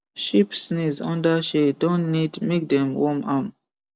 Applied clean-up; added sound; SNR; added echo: none; none; none; none.